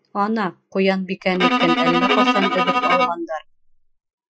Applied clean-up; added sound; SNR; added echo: classical method Wiener filter.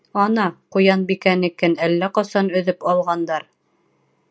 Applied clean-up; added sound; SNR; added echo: none; none; none; none.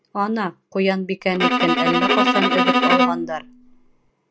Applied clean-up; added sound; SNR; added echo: none; Bowed string instrument; -4 dB; none.